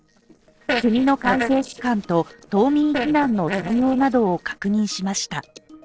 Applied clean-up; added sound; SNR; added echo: neural separator model SepFormer DNS4.